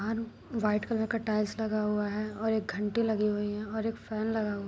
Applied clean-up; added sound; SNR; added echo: none; none; none; none.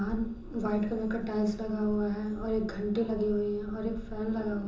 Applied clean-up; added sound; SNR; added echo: none; Wind; 13 dB; reverberation time 0.6 s.